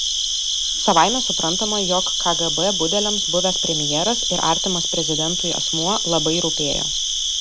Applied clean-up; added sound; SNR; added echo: none; Cricket; -2 dB; none.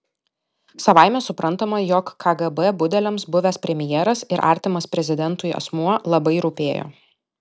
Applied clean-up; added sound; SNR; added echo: none; none; none; none.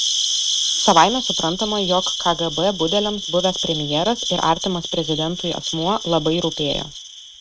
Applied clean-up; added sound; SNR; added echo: neural mask model RNNoise.